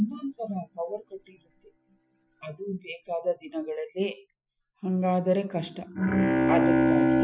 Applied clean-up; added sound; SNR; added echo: classical method Wiener filter.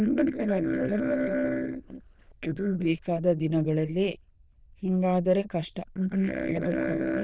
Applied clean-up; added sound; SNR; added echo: neural diffusion model UNIVERSE++.